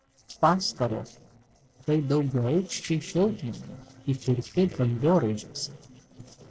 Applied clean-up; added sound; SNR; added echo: neural separator model SepFormer DNS4.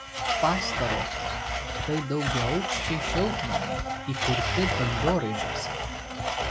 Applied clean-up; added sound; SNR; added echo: none; Domestic sounds, home sounds; -1 dB; none.